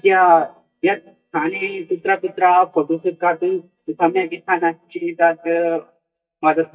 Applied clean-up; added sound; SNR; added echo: neural mask model DeepFilterNet 3.